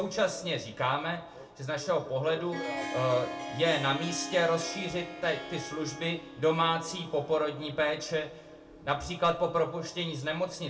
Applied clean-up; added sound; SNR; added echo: none; Harp; 12 dB; reverberation time 0.3 s.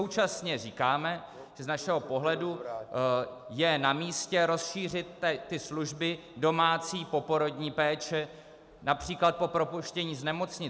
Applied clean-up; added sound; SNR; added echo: none; none; none; none.